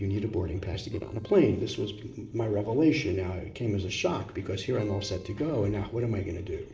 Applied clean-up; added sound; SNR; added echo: neural separator model SepFormer DNS4.